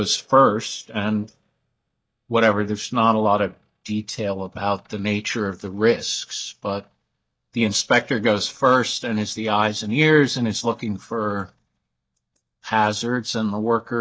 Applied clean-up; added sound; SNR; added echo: neural mask model DeepFilterNet 3.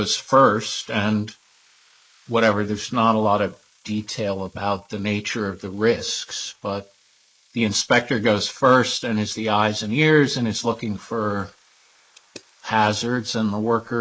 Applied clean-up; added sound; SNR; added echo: neural mask model Resemble Enhance denoiser.